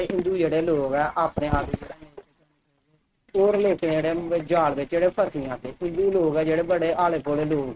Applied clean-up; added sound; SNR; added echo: neural mask model RNNoise.